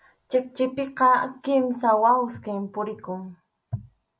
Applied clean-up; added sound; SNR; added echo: none; none; none; none.